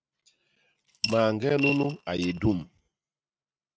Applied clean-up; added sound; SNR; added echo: neural mask model RNNoise.